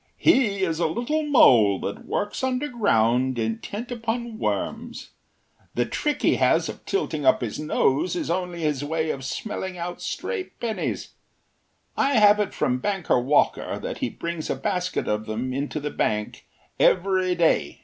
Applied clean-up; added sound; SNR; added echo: none; none; none; none.